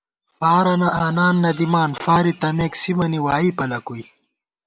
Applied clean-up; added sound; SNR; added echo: none; none; none; none.